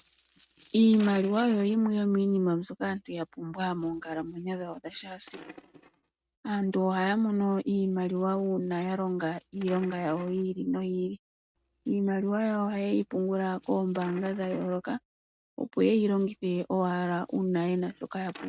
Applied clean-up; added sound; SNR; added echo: neural mask model RNNoise.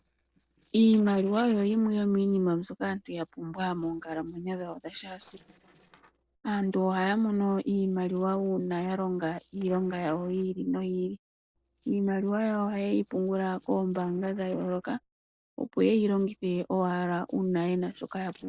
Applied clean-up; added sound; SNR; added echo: neural separator model SepFormer DNS4.